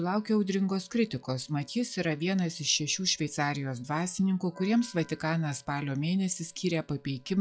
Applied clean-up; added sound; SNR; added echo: classical method log-MMSE.